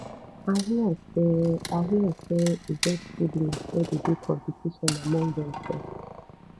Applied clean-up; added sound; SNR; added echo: none; Purr + Wood; 11 dB; none.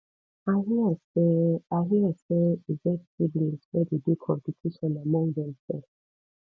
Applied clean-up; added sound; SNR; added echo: none; none; none; none.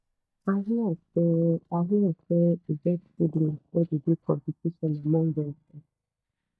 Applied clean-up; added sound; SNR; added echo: neural mask model DeepFilterNet 3.